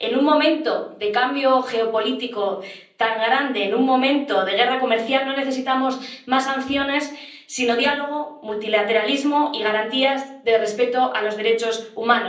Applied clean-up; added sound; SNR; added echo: none; none; none; reverberation time 0.6 s.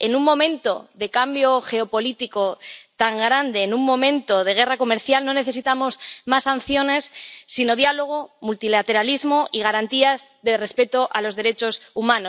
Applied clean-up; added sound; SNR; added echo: none; none; none; none.